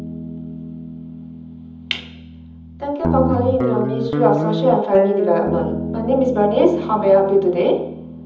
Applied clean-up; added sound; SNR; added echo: none; Guitar; 5 dB; reverberation time 0.8 s.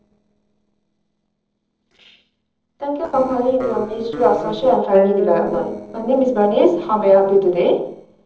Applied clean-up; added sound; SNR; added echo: neural separator model SepFormer DNS4.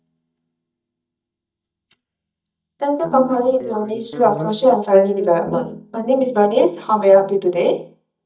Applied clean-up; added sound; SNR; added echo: neural mask model DeepFilterNet 3.